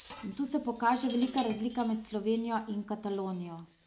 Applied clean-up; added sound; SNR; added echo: none; Chink, clink; -1 dB; none.